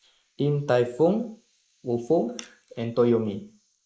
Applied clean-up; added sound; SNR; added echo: neural mask model Resemble Enhance denoiser.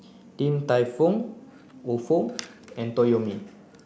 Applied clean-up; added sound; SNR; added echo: none; none; none; none.